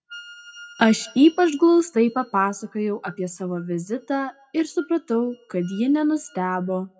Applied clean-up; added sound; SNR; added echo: classical method WPE with log-MMSE.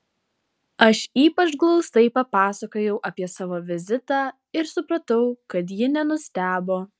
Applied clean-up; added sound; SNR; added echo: none; none; none; none.